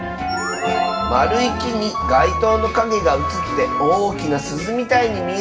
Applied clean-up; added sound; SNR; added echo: none; none; none; reverberation time 1.0 s.